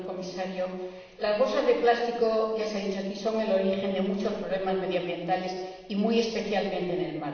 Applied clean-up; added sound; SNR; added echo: none; none; none; reverberation time 1.2 s.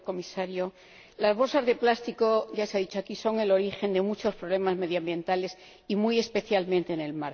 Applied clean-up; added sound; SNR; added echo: none; none; none; none.